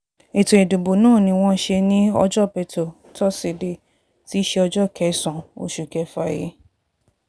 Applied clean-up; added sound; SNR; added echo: none; none; none; none.